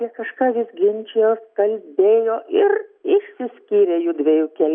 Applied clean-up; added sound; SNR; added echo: none; none; none; none.